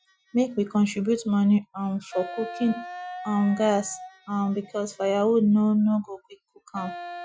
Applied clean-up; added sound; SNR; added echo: classical method Wiener filter.